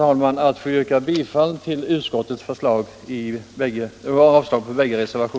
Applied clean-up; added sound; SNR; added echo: none; none; none; none.